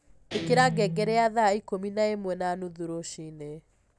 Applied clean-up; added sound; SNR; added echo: none; Guitar; 9 dB; none.